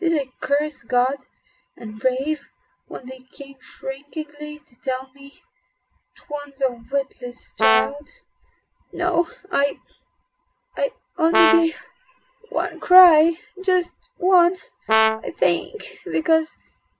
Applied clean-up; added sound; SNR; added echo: none; Brass instrument; 0 dB; none.